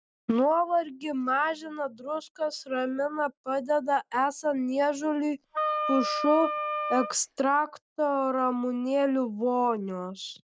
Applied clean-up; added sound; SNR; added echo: none; Wind instrument, woodwind instrument; 3 dB; none.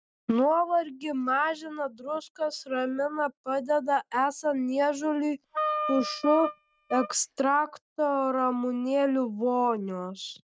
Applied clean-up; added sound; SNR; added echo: neural mask model RNNoise.